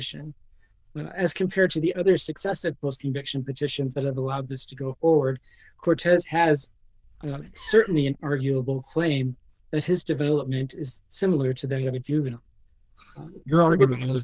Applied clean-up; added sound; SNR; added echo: neural diffusion model UNIVERSE++.